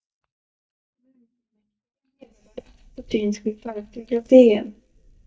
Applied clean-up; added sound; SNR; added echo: neural mask model DeepFilterNet 3.